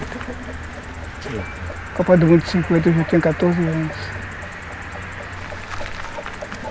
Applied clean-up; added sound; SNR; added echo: none; Cricket; 12 dB; none.